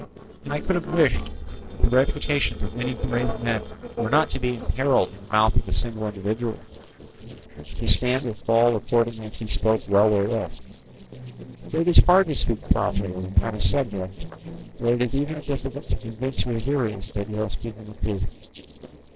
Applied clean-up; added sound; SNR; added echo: neural separator model SepFormer DNS4.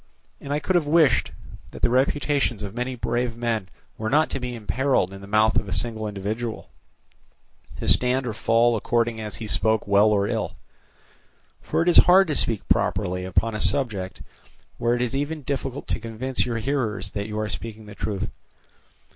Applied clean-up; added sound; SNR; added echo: none; none; none; none.